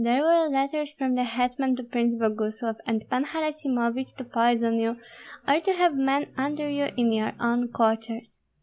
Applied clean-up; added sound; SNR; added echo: none; none; none; none.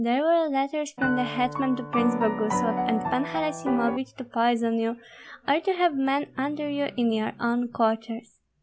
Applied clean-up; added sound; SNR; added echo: none; Piano; 3 dB; none.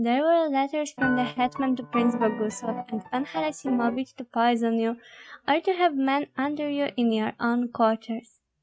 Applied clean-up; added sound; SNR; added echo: neural mask model RNNoise.